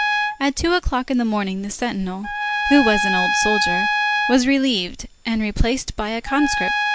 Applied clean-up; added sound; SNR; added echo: none; Trumpet; 2 dB; none.